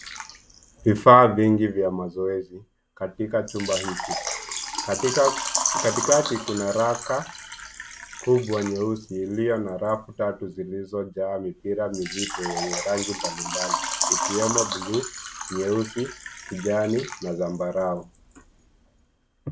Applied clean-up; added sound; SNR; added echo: none; Water / Liquid; 7 dB; none.